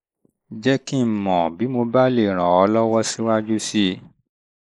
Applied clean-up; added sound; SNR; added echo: neural mask model Resemble Enhance denoiser.